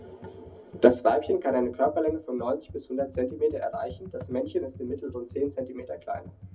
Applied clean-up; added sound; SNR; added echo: none; Computer keyboard; 18 dB; reverberation time 0.3 s.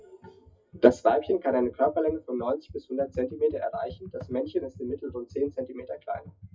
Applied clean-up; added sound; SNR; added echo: classical method WPE with log-MMSE.